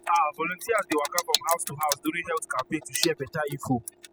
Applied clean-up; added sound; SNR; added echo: classical method spectral subtraction.